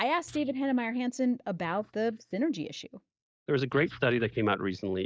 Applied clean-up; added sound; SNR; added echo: neural mask model DeepFilterNet 3.